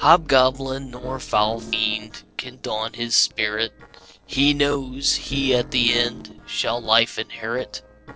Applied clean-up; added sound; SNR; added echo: neural separator model SepFormer DNS4.